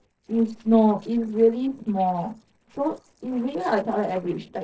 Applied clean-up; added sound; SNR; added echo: neural separator model SepFormer DNS4.